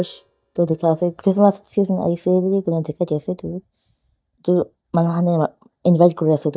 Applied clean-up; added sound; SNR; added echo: neural mask model DeepFilterNet 3.